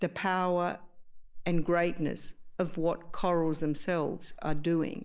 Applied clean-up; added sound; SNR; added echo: neural mask model Resemble Enhance denoiser.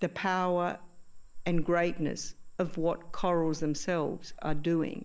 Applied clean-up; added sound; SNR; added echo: none; Cricket / Frog; 5 dB; none.